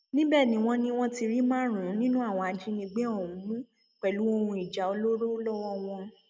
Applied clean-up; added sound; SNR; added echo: none; none; none; none.